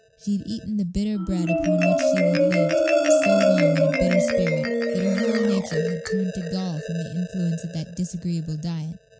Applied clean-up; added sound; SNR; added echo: none; Marimba, xylophone; -2 dB; none.